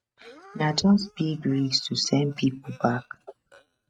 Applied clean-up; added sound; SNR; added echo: neural mask model RNNoise.